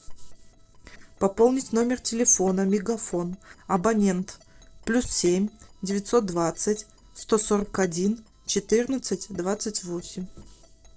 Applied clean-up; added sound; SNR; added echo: neural separator model SepFormer DNS4.